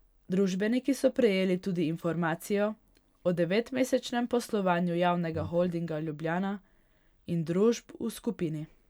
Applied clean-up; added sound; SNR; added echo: none; Breathing; 12 dB; none.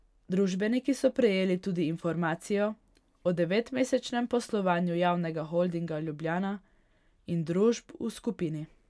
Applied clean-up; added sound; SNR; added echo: none; none; none; none.